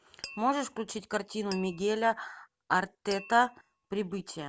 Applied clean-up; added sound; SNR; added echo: none; Glass; 18 dB; none.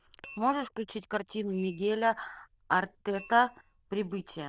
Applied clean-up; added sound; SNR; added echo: neural diffusion model UNIVERSE++.